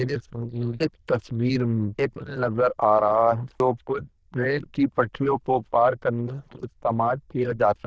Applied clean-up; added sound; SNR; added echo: neural diffusion model UNIVERSE++.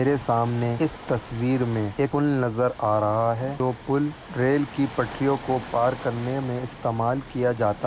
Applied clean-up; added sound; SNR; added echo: none; Waves, surf; 16 dB; none.